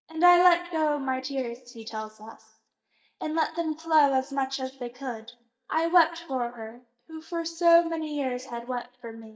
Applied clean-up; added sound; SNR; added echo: neural mask model DeepFilterNet 3.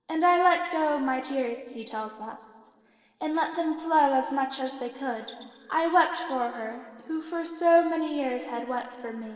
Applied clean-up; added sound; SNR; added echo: neural separator model SepFormer DNS4.